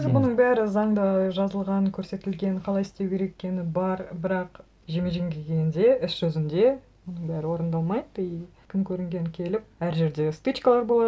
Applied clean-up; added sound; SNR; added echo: none; none; none; none.